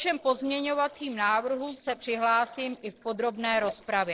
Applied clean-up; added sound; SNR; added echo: neural separator model SepFormer DNS4.